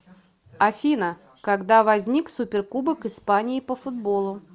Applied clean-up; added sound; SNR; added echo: none; none; none; none.